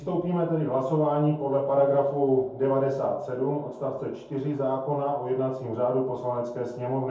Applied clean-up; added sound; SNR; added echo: none; none; none; reverberation time 0.6 s.